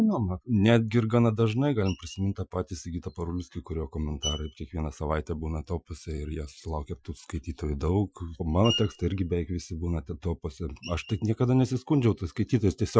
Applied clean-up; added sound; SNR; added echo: classical method Wiener filter.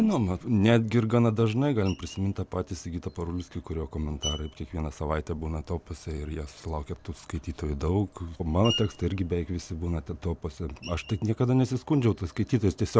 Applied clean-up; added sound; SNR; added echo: none; Screech; 18 dB; none.